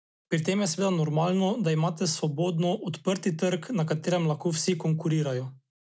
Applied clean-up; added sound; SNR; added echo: none; none; none; none.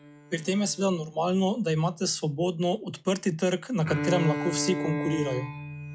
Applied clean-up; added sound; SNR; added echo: classical method log-MMSE.